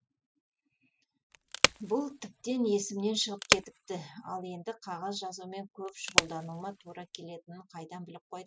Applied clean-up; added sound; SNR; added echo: classical method spectral subtraction.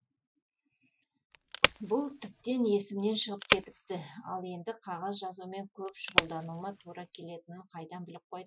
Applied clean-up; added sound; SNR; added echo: classical method Wiener filter.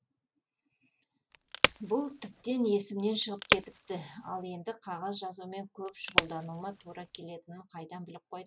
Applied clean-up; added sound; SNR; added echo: none; Wood; -4 dB; none.